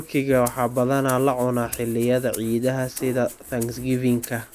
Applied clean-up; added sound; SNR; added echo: none; Rattle (instrument); 16 dB; none.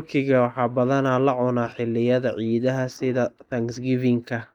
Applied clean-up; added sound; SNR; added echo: neural mask model DeepFilterNet 3.